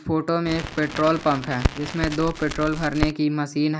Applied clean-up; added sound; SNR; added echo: none; Crackle; 6 dB; none.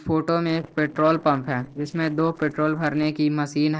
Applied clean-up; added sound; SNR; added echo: neural separator model SepFormer DNS4.